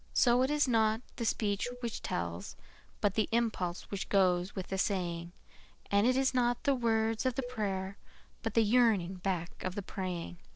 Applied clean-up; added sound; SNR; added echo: neural separator model SepFormer DNS4.